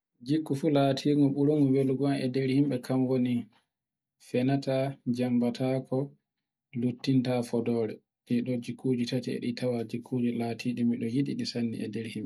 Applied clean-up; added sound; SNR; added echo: none; none; none; none.